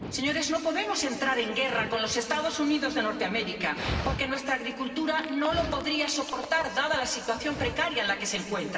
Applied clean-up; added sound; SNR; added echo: none; Dog; 12 dB; reverberation time 2.6 s.